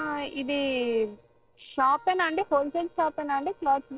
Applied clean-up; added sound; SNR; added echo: neural separator model SepFormer DNS4.